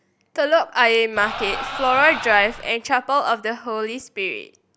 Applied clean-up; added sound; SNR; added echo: none; Crowd; 8 dB; none.